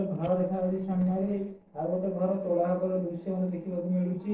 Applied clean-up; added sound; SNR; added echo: neural separator model SepFormer DNS4.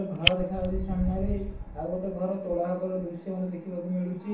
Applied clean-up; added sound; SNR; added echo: none; Fire; 3 dB; reverberation time 0.7 s.